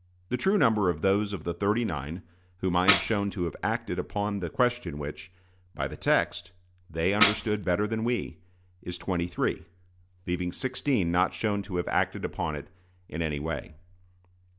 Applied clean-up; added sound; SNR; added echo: none; Tambourine; 3 dB; none.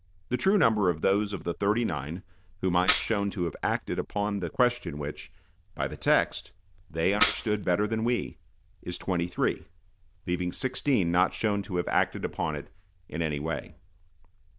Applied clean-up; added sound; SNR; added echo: neural diffusion model UNIVERSE++.